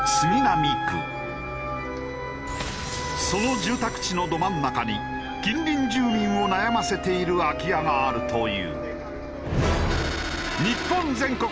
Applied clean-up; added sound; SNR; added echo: none; Bus; 11 dB; none.